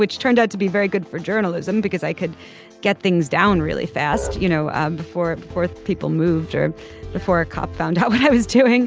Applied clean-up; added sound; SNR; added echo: none; Musical instrument; 16 dB; none.